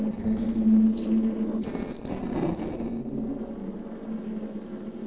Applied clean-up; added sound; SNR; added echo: neural separator model SepFormer DNS4.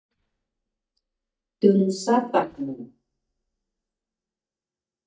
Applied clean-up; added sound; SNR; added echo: neural mask model DeepFilterNet 3.